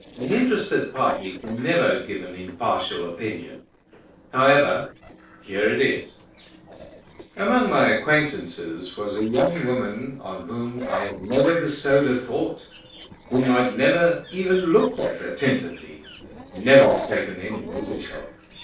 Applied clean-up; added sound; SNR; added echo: neural separator model SepFormer DNS4.